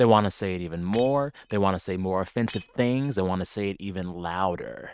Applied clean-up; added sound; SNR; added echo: neural mask model RNNoise.